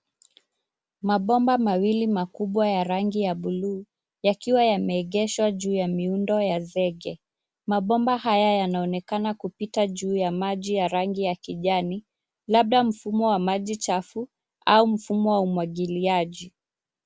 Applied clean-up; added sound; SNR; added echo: none; none; none; none.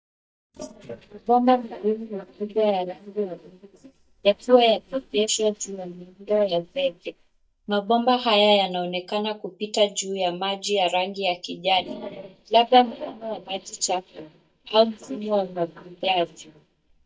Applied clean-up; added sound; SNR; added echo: neural mask model DeepFilterNet 3.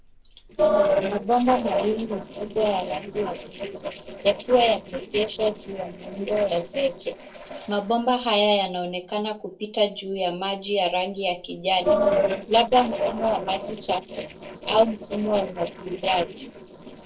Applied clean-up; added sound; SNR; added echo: neural separator model SepFormer DNS4.